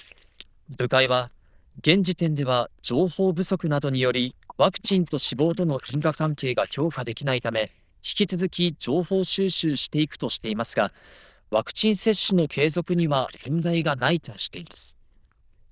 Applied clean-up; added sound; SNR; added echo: neural diffusion model UNIVERSE++.